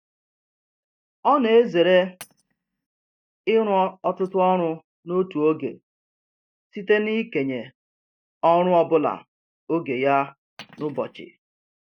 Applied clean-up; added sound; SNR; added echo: neural mask model DeepFilterNet 3.